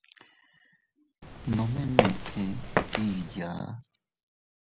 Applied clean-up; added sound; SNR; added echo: none; Walk, footsteps; -3 dB; none.